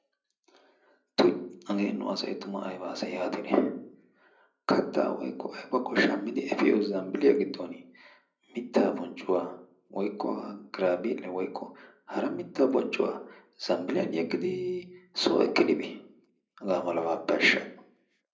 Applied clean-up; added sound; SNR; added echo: none; none; none; reverberation time 0.4 s.